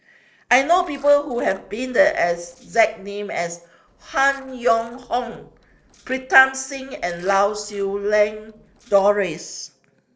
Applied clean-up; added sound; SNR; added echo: neural separator model SepFormer DNS4.